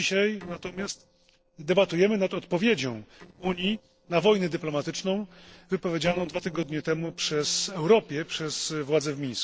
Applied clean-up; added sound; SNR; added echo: neural separator model SepFormer DNS4.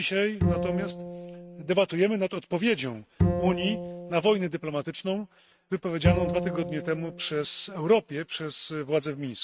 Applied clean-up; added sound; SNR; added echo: neural mask model RNNoise.